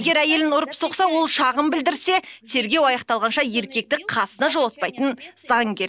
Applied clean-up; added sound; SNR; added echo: none; none; none; none.